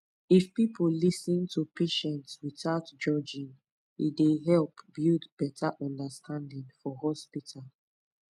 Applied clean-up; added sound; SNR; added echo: none; none; none; none.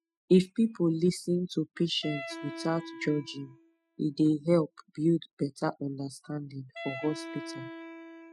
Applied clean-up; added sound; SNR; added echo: classical method spectral subtraction.